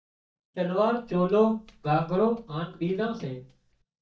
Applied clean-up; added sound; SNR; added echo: neural mask model DeepFilterNet 3.